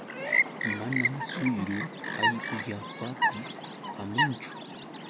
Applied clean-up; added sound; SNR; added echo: none; Chirp, tweet; -4 dB; none.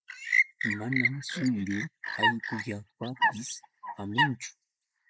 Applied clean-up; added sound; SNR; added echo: neural mask model Resemble Enhance denoiser.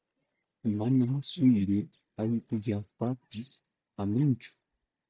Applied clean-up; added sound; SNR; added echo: neural mask model DeepFilterNet 3.